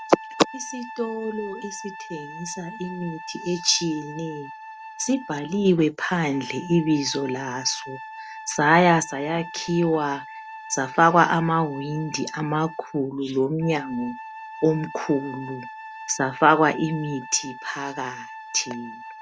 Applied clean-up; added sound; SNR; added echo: none; Wind instrument, woodwind instrument; 14 dB; none.